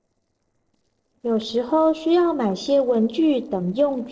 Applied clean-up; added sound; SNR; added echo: neural separator model SepFormer DNS4.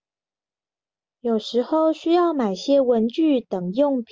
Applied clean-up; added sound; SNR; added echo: none; none; none; none.